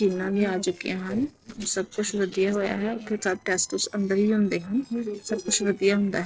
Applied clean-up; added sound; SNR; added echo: neural separator model SepFormer DNS4.